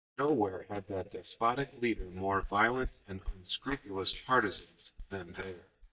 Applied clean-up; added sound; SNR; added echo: neural mask model DeepFilterNet 3.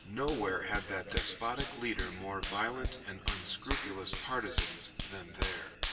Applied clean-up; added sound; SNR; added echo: none; Hands; 0 dB; reverberation time 1.4 s.